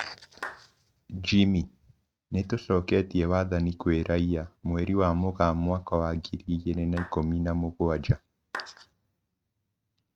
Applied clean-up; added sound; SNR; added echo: neural mask model RNNoise.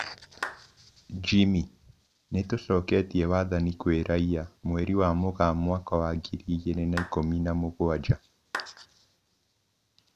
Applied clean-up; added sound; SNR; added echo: none; Clapping; 15 dB; none.